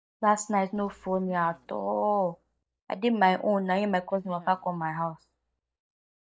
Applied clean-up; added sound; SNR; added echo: neural mask model DeepFilterNet 3.